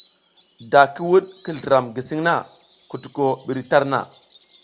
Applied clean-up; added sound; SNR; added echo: none; Insect; 19 dB; none.